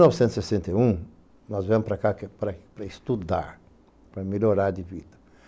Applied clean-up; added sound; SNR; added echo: none; none; none; none.